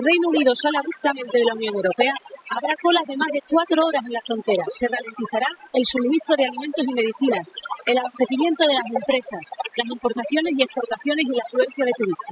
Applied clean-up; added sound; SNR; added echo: classical method spectral subtraction.